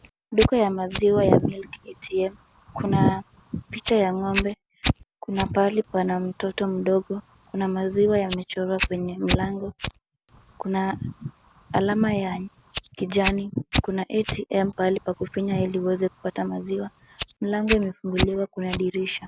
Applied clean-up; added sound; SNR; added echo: none; Fire; 5 dB; none.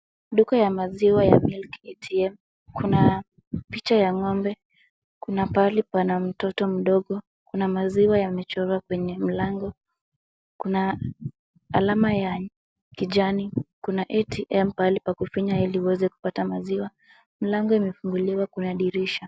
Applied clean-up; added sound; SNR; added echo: none; none; none; none.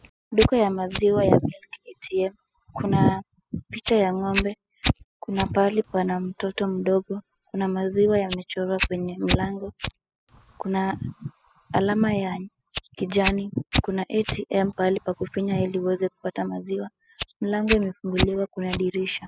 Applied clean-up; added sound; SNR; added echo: classical method spectral subtraction.